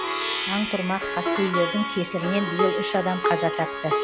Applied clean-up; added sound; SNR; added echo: none; Plucked string instrument; 1 dB; none.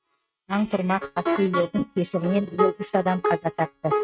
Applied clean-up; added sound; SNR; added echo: neural mask model RNNoise.